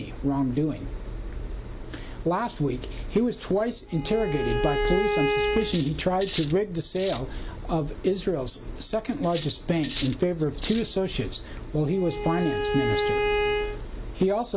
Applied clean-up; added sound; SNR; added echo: none; Bowed string instrument + Cutlery, silverware; 3 dB; none.